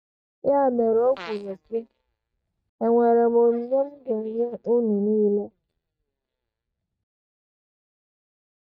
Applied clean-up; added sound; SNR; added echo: neural mask model DeepFilterNet 3.